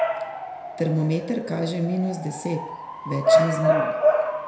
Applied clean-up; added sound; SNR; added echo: none; Bark / Motor vehicle (road) / Siren; -3 dB; reverberation time 0.4 s.